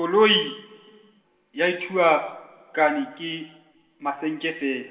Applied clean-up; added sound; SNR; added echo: none; none; none; reverberation time 1.8 s.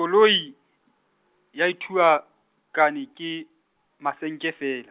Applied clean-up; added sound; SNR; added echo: none; none; none; none.